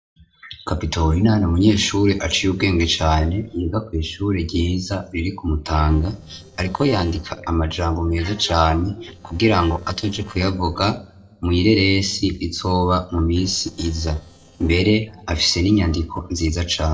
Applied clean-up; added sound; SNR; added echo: neural separator model SepFormer DNS4.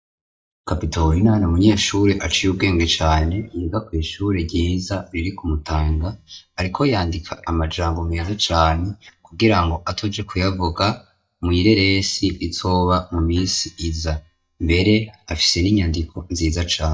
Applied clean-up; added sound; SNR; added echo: neural mask model DeepFilterNet 3.